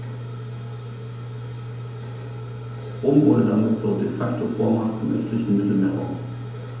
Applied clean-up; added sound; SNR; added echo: none; none; none; reverberation time 2.2 s.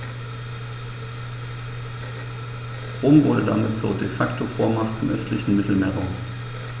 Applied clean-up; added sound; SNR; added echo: none; none; none; none.